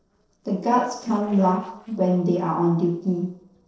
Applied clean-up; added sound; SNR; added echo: neural separator model SepFormer DNS4.